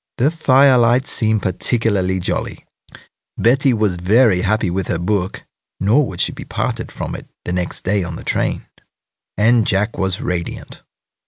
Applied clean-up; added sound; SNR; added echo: none; none; none; none.